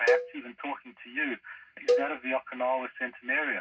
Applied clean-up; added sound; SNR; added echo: none; Cowbell; 0 dB; reverberation time 0.4 s.